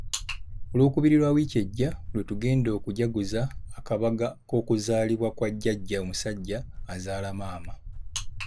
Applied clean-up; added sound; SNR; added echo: none; Walk, footsteps; 10 dB; none.